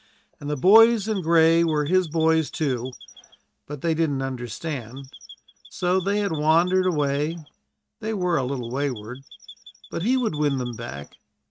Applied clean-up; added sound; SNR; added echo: neural mask model RNNoise.